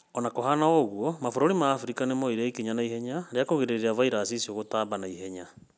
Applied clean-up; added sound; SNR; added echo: none; none; none; none.